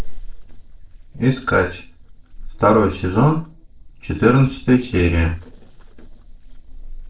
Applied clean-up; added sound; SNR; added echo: neural separator model SepFormer DNS4.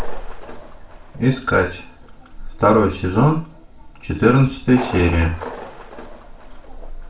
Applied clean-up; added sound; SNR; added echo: none; Thunder; 17 dB; reverberation time 0.4 s.